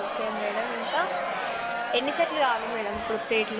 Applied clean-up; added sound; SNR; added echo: none; Crowd; 1 dB; none.